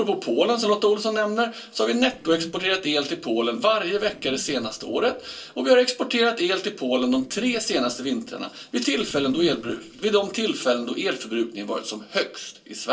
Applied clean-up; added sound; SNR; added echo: neural separator model SepFormer DNS4.